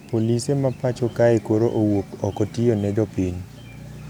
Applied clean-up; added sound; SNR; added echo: none; none; none; none.